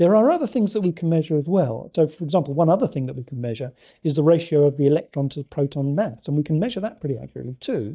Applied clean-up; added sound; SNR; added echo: neural mask model DeepFilterNet 3.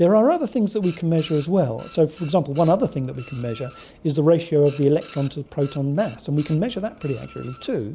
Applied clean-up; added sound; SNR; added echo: none; Printer; 20 dB; none.